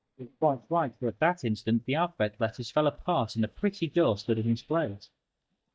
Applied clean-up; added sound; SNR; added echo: neural mask model DeepFilterNet 3.